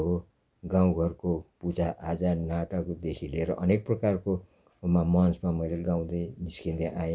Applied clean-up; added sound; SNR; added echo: none; none; none; none.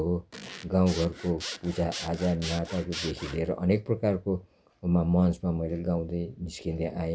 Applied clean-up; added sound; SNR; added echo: none; Zipper (clothing) / Sawing; 12 dB; none.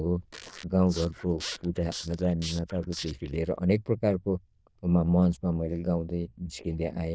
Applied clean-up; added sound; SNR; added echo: neural diffusion model UNIVERSE++.